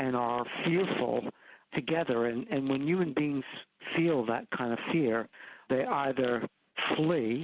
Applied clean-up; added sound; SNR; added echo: none; none; none; none.